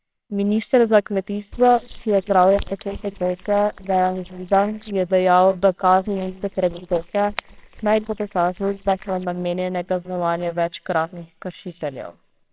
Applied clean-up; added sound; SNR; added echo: neural separator model SepFormer WHAMR!.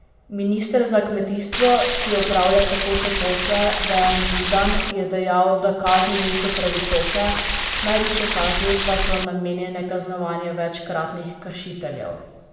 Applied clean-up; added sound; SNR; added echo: none; Stream; 1 dB; reverberation time 1.1 s.